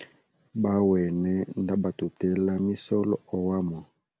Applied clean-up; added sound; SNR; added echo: none; none; none; none.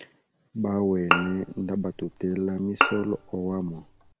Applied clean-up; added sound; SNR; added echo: none; Bowed string instrument; 1 dB; none.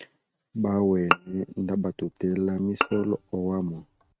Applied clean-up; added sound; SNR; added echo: neural mask model RNNoise.